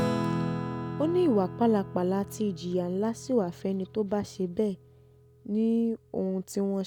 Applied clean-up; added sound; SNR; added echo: none; Acoustic guitar / Strum; 8 dB; none.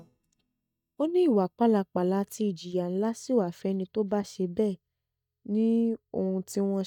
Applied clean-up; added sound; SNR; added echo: neural mask model DeepFilterNet 3.